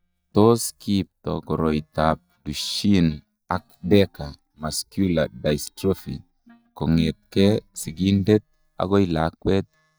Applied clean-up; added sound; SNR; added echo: neural mask model DeepFilterNet 3.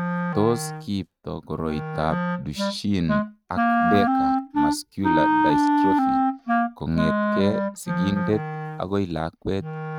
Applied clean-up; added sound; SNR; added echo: neural mask model RNNoise.